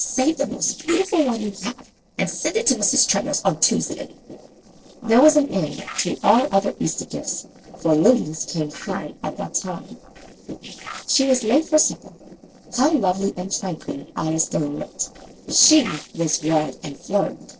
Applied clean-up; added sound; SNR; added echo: neural separator model SepFormer DNS4.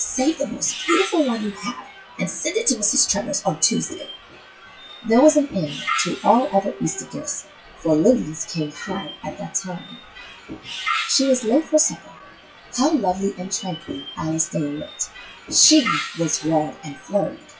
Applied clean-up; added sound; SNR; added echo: classical method WPE with log-MMSE.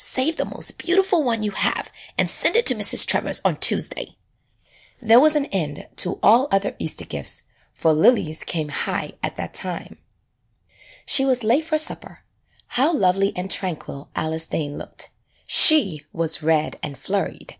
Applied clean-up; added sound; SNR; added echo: none; none; none; none.